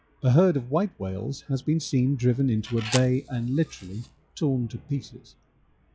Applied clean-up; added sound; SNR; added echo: classical method log-MMSE.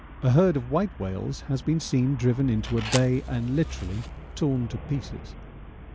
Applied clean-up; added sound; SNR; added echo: none; Fire + Traffic noise, roadway noise; 12 dB; none.